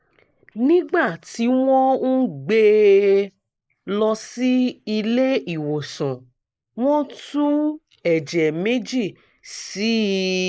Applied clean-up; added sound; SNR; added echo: neural mask model Resemble Enhance denoiser.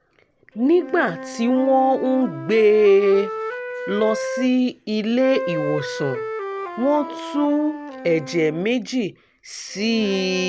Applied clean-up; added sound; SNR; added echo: none; Wind instrument, woodwind instrument; 10 dB; none.